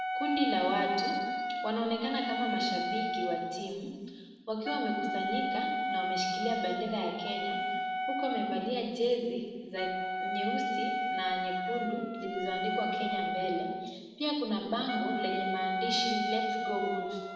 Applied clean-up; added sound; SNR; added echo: none; Wind instrument, woodwind instrument; 0 dB; reverberation time 1.5 s.